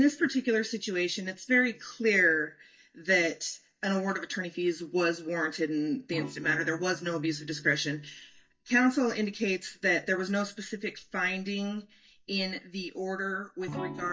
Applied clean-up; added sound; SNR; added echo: neural mask model DeepFilterNet 3.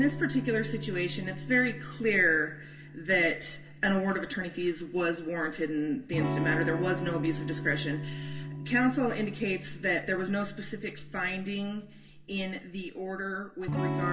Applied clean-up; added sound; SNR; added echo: none; Electric guitar / Strum; 8 dB; reverberation time 0.2 s.